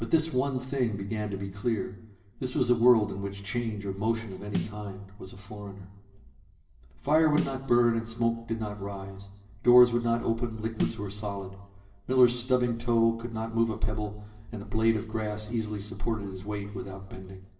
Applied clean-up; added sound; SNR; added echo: none; Snare drum; 9 dB; reverberation time 1.0 s.